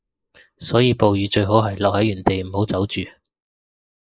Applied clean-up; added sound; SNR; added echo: neural mask model Resemble Enhance denoiser.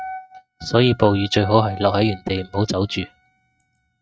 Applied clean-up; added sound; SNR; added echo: neural mask model RNNoise.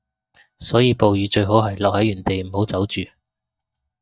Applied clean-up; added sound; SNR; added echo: neural mask model DeepFilterNet 3.